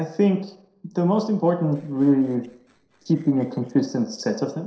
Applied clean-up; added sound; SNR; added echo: neural separator model SepFormer DNS4.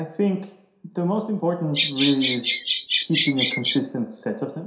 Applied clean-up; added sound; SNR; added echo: none; Bird vocalization, bird call, bird song; -3 dB; reverberation time 0.7 s.